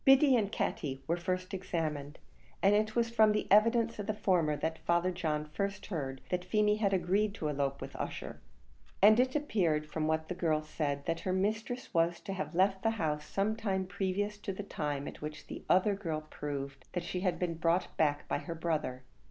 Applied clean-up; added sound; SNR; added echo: none; Clock; 18 dB; none.